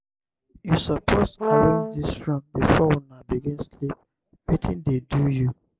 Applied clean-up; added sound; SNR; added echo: none; Brass instrument; 0 dB; none.